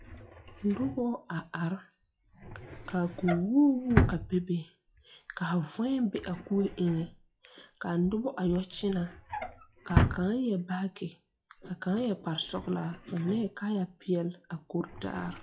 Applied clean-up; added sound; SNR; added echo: classical method WPE with log-MMSE.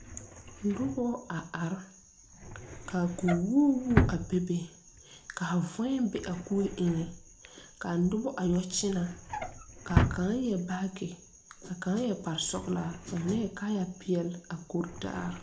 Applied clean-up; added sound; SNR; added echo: none; Drawer open or close; 6 dB; reverberation time 0.4 s.